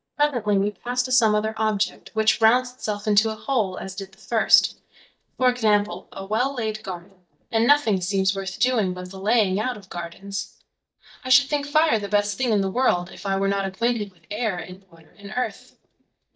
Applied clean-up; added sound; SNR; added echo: neural mask model DeepFilterNet 3.